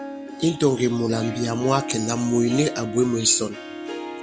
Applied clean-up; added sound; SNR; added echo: none; Harp; 10 dB; none.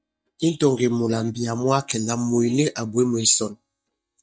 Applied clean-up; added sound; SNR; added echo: neural mask model DeepFilterNet 3.